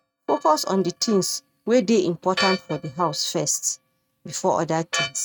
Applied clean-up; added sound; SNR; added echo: neural mask model RNNoise.